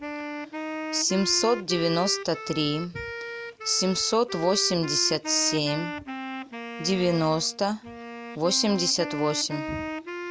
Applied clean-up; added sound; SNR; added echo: none; Wind instrument, woodwind instrument; 8 dB; none.